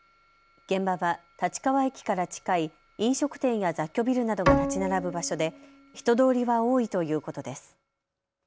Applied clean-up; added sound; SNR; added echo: none; Bowed string instrument; 3 dB; none.